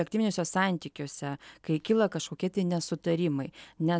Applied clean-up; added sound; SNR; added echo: none; none; none; none.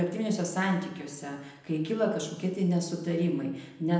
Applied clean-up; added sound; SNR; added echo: none; none; none; reverberation time 0.8 s.